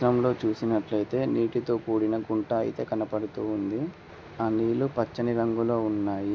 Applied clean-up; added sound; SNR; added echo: none; none; none; none.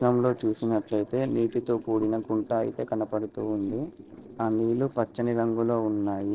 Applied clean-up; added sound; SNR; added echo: neural separator model SepFormer DNS4.